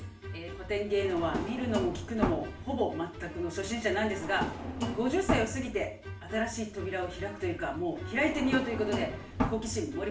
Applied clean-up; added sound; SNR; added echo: none; Drawer open or close; 4 dB; reverberation time 0.4 s.